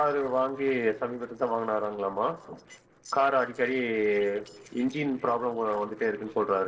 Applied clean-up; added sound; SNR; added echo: neural separator model SepFormer DNS4.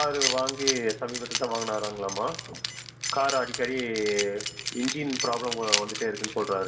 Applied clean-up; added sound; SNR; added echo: none; Keys jangling; 4 dB; reverberation time 3.0 s.